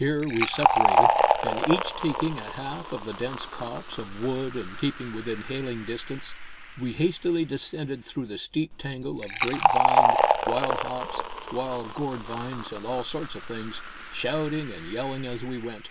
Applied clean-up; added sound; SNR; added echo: none; Fill (with liquid); -3 dB; none.